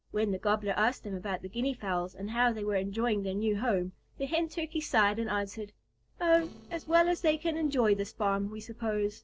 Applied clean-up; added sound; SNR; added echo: neural separator model SepFormer DNS4.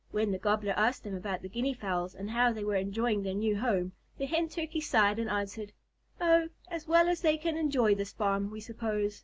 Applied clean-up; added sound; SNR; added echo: none; none; none; none.